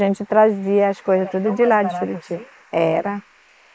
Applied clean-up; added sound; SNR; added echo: neural mask model Resemble Enhance denoiser.